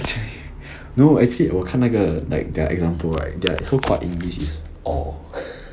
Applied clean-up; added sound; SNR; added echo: none; none; none; none.